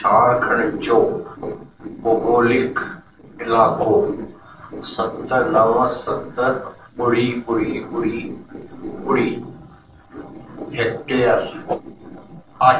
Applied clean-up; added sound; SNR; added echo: neural separator model SepFormer DNS4.